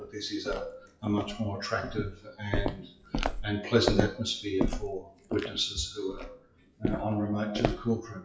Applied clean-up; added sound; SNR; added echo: classical method WPE with log-MMSE.